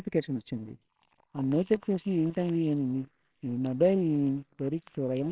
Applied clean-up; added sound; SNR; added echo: neural separator model SepFormer WHAMR!.